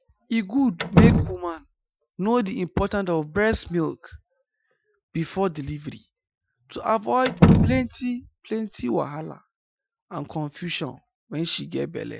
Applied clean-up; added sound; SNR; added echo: classical method Wiener filter.